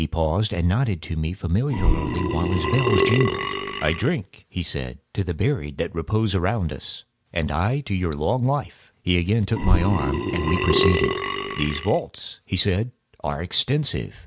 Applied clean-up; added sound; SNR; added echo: none; Burping, eructation; -1 dB; none.